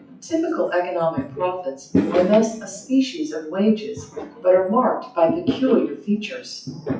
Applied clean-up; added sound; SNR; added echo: classical method WPE with log-MMSE.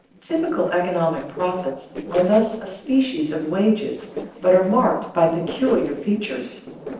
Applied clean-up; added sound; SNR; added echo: neural separator model SepFormer DNS4.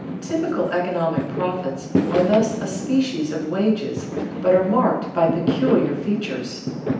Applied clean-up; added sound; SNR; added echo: none; Fireworks; 5 dB; reverberation time 0.9 s.